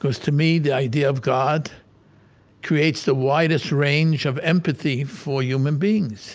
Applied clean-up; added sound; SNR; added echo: none; none; none; none.